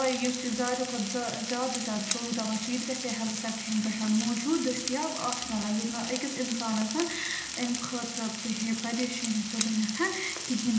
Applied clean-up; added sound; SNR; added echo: none; Frying (food); 5 dB; reverberation time 1.0 s.